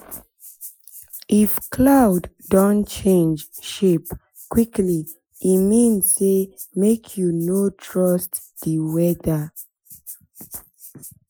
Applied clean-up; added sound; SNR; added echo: classical method Wiener filter.